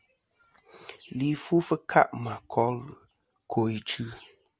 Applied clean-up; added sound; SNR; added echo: none; none; none; none.